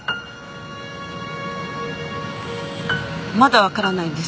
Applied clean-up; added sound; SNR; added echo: none; none; none; none.